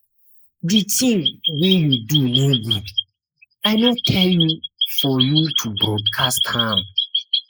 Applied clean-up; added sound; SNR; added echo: neural mask model Resemble Enhance denoiser.